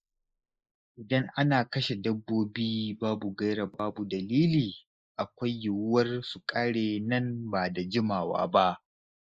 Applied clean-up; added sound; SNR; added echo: neural mask model Resemble Enhance denoiser.